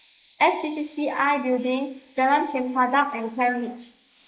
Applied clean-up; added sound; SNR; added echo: neural mask model Resemble Enhance denoiser.